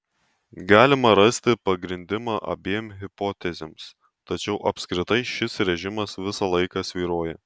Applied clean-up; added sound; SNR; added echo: none; none; none; none.